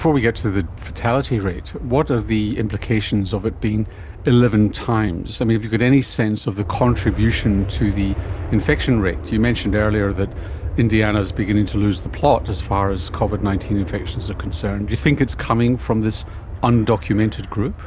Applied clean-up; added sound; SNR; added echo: none; Aircraft; 9 dB; none.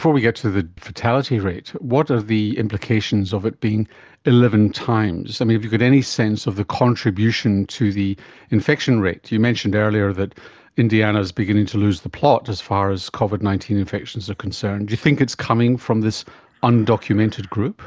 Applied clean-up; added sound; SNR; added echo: none; none; none; none.